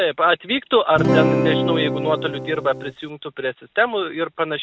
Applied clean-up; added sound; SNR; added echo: none; Acoustic guitar / Strum; 0 dB; none.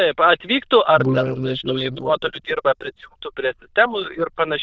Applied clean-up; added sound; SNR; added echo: neural diffusion model UNIVERSE++.